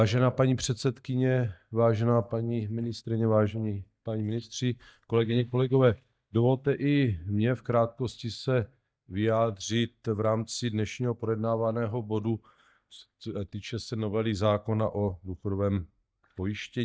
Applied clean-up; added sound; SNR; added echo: neural mask model DeepFilterNet 3.